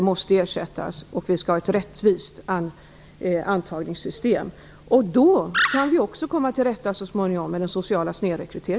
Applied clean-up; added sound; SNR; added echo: none; Animal; 2 dB; none.